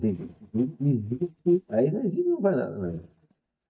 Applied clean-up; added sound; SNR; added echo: neural mask model DeepFilterNet 3.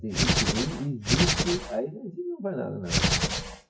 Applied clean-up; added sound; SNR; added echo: classical method WPE with log-MMSE.